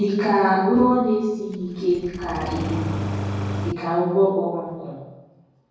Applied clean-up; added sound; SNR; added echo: none; Engine starting; 6 dB; reverberation time 1.3 s.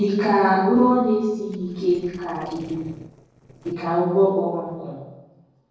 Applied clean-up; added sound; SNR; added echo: neural separator model SepFormer DNS4.